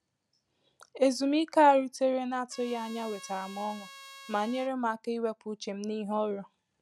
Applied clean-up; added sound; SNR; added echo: none; Trumpet; 19 dB; none.